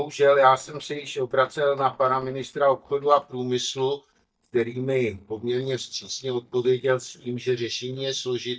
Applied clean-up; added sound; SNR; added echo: neural mask model DeepFilterNet 3.